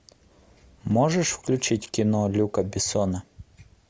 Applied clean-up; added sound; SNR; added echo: none; none; none; none.